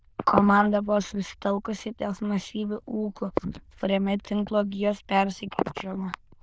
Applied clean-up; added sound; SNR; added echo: neural diffusion model UNIVERSE++.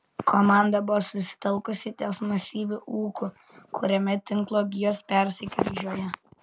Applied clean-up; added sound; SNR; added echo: none; none; none; none.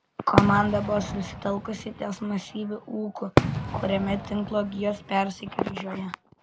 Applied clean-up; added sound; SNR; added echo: none; Fireworks; 2 dB; none.